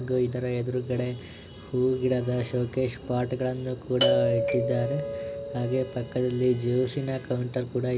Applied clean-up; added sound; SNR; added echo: none; Doorbell; 1 dB; none.